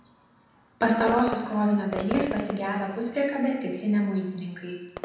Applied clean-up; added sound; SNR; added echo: none; Fireworks; 12 dB; reverberation time 1.0 s.